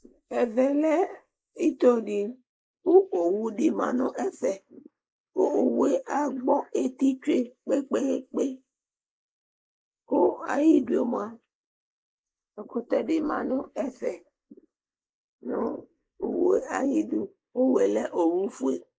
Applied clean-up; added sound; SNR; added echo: neural mask model Resemble Enhance denoiser.